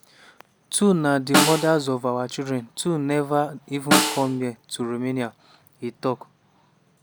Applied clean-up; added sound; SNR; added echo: none; Snare drum; 3 dB; none.